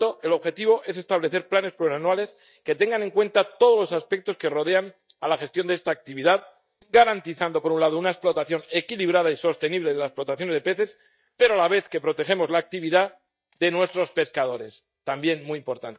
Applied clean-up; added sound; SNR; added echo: neural mask model DeepFilterNet 3.